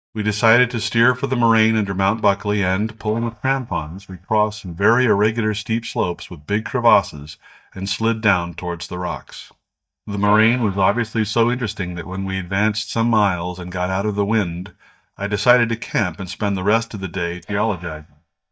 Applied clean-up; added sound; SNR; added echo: neural mask model DeepFilterNet 3.